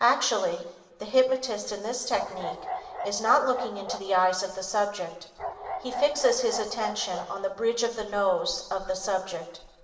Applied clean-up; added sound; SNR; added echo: none; Bark; 9 dB; reverberation time 1.0 s.